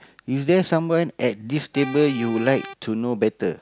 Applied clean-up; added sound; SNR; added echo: none; Accordion; 13 dB; none.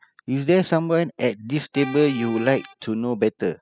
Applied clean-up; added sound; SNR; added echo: classical method spectral subtraction.